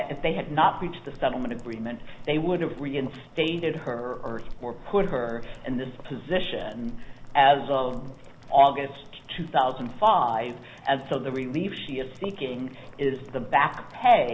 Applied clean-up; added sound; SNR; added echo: none; Boiling; 13 dB; none.